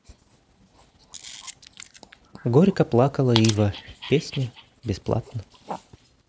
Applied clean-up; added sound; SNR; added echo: none; Camera + Dog; 14 dB; none.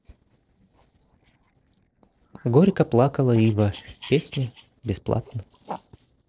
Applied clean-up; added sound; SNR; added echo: neural separator model SepFormer DNS4.